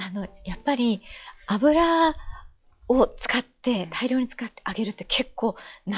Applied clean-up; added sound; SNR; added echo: classical method log-MMSE.